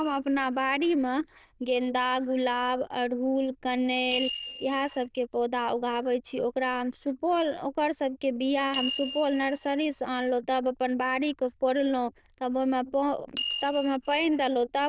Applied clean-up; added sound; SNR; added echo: neural diffusion model UNIVERSE++.